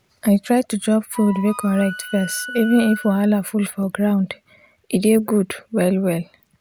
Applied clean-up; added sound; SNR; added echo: none; Wind instrument, woodwind instrument; 13 dB; none.